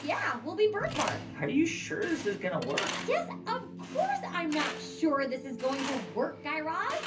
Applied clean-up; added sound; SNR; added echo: none; Tools; 11 dB; reverberation time 0.3 s.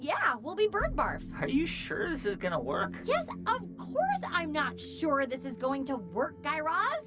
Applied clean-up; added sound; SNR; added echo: none; none; none; none.